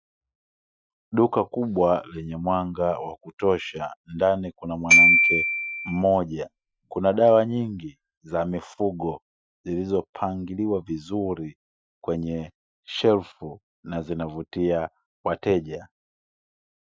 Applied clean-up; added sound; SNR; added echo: classical method Wiener filter.